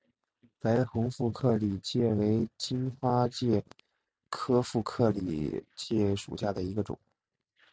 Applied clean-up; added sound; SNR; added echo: none; none; none; none.